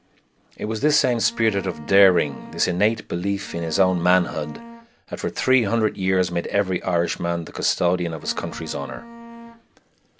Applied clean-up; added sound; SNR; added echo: none; Bowed string instrument; 17 dB; none.